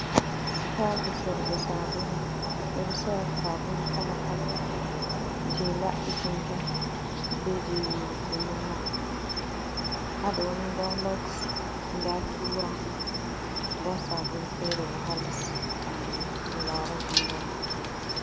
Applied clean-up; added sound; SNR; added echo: none; Cricket; -4 dB; none.